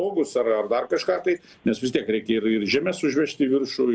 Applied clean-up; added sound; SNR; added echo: none; none; none; none.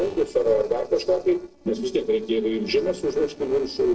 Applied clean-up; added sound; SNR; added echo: neural separator model SepFormer DNS4.